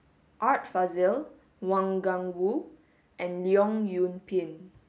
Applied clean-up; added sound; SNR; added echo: none; none; none; none.